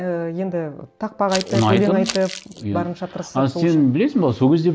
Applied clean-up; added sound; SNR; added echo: none; Crumpling, crinkling; 12 dB; none.